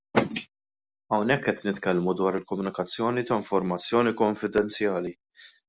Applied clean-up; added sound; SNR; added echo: none; none; none; none.